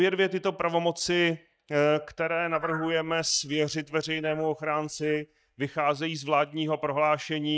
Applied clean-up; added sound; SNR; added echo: neural mask model DeepFilterNet 3.